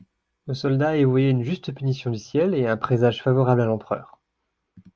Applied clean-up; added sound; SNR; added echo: none; none; none; none.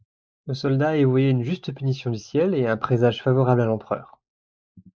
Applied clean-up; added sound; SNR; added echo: neural mask model Resemble Enhance denoiser.